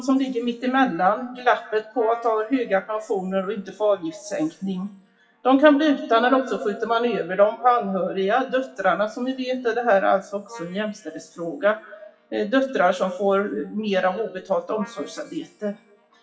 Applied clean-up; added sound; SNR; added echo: classical method WPE with log-MMSE.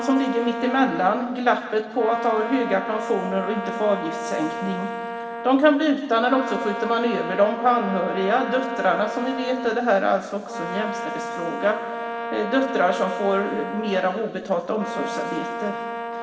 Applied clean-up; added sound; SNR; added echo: none; Brass instrument; 7 dB; reverberation time 2.0 s.